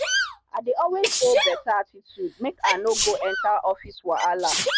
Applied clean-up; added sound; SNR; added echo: none; Sneeze; 2 dB; none.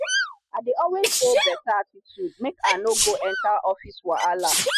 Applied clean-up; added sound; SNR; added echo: classical method spectral subtraction.